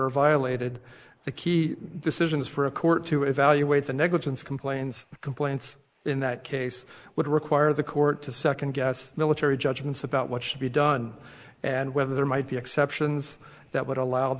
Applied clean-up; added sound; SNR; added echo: neural mask model Resemble Enhance denoiser.